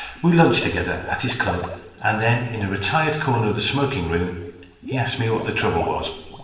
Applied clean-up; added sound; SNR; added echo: none; Water / Liquid; 16 dB; reverberation time 1.1 s.